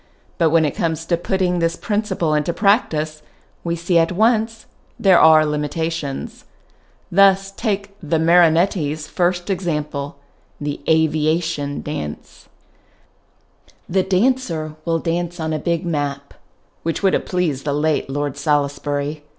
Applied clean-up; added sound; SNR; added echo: none; none; none; none.